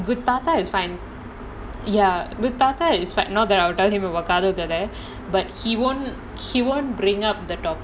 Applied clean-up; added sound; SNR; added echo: none; none; none; none.